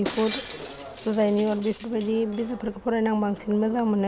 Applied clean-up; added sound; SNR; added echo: none; Shatter; 16 dB; none.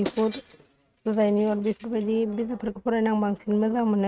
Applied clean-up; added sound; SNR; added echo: neural mask model RNNoise.